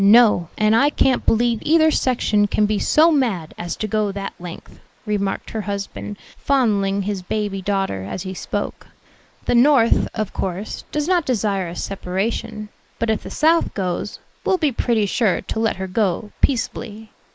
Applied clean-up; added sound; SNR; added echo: neural mask model Resemble Enhance denoiser.